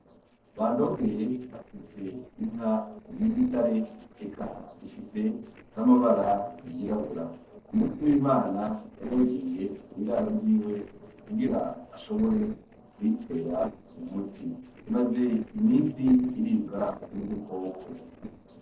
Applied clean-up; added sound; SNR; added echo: neural separator model SepFormer DNS4.